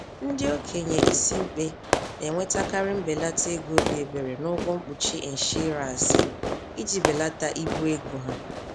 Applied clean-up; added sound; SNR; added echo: none; Fireworks; 1 dB; none.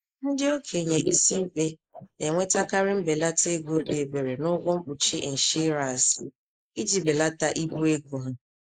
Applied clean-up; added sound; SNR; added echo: neural mask model Resemble Enhance denoiser.